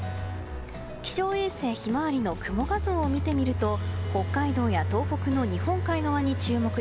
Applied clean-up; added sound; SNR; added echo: none; Telephone; 3 dB; none.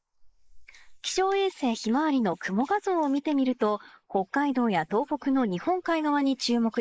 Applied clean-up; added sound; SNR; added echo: neural mask model Resemble Enhance denoiser.